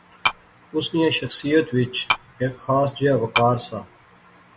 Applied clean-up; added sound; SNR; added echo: none; Tap / Glass; 1 dB; none.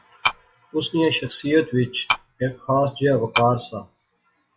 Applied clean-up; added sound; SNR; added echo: classical method log-MMSE.